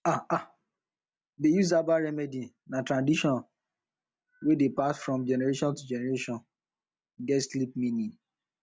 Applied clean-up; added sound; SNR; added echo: none; none; none; none.